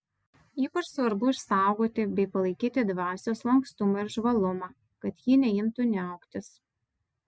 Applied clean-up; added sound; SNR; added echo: none; none; none; none.